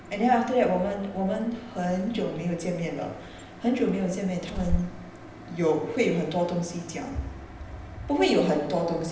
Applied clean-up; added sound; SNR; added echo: none; Bird; 12 dB; reverberation time 0.9 s.